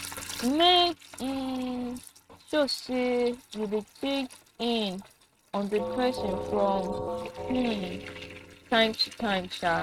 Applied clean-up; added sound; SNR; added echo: neural mask model RNNoise.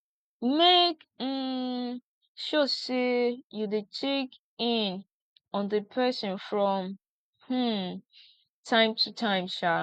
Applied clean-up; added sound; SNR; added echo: none; none; none; none.